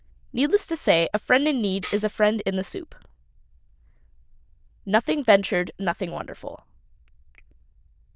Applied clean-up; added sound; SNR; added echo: neural diffusion model UNIVERSE++.